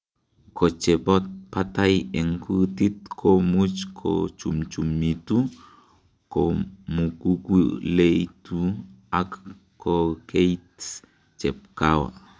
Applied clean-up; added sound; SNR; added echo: none; none; none; none.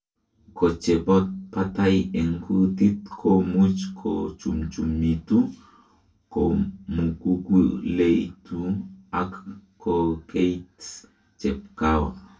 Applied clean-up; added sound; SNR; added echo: none; none; none; reverberation time 0.2 s.